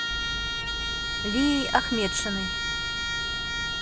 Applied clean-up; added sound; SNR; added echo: none; Trumpet; 0 dB; none.